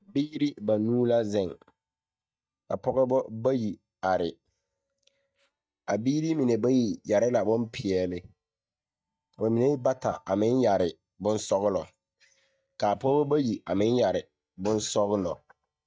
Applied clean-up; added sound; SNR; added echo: neural mask model DeepFilterNet 3.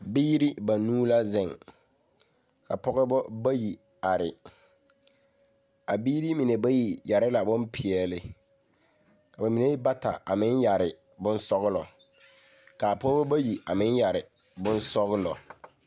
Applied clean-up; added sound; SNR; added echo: none; none; none; none.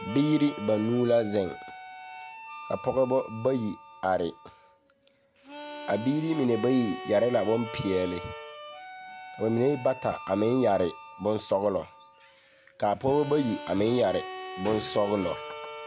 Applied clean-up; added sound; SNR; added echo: none; Harmonica; 13 dB; none.